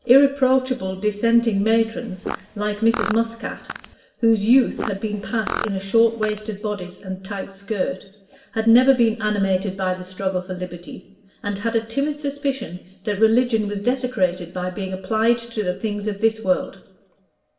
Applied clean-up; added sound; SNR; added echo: none; Fart; 10 dB; reverberation time 0.7 s.